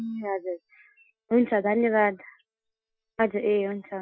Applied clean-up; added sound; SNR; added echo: classical method Wiener filter.